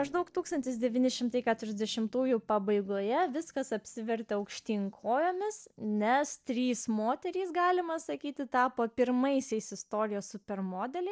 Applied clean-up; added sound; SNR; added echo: neural separator model SepFormer DNS4.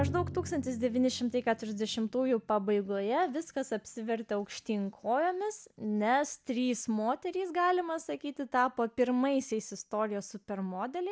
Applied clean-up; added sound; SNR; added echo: none; Drum; 16 dB; none.